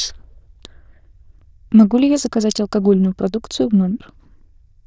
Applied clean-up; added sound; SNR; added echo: neural diffusion model UNIVERSE++.